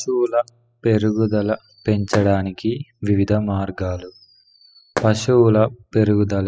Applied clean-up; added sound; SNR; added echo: classical method spectral subtraction.